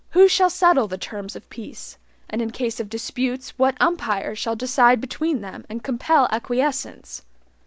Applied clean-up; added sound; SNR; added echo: none; none; none; none.